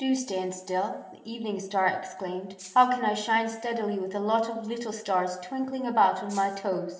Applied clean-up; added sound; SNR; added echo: none; Rattle (instrument); 18 dB; reverberation time 0.9 s.